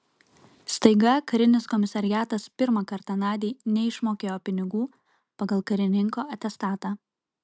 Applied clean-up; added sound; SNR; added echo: none; none; none; none.